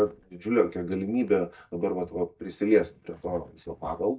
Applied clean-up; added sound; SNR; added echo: neural mask model DeepFilterNet 3.